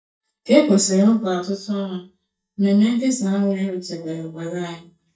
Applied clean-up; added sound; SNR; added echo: neural mask model DeepFilterNet 3.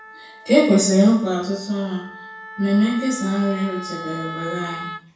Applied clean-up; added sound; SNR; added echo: none; Wind instrument, woodwind instrument; 15 dB; reverberation time 0.6 s.